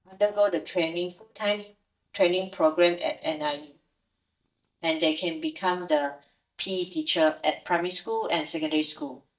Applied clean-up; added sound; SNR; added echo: neural mask model DeepFilterNet 3.